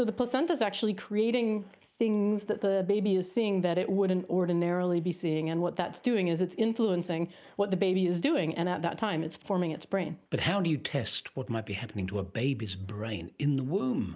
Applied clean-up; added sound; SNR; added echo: none; none; none; none.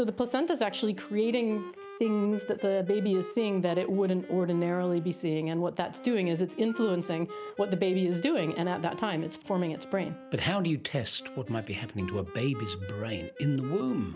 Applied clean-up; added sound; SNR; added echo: none; Wind instrument, woodwind instrument + Wind instrument, woodwind instrument; 15 dB; none.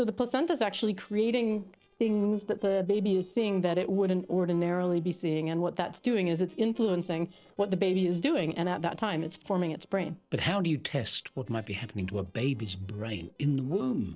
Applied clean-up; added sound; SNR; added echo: neural separator model SepFormer DNS4.